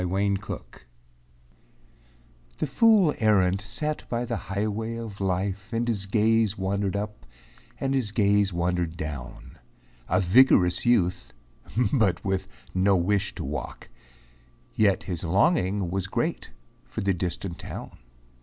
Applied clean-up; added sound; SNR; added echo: none; none; none; none.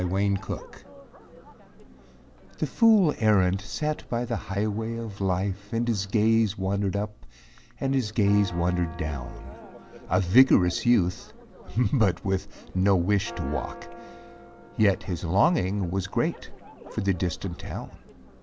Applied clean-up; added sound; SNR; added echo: none; Church bell; 20 dB; none.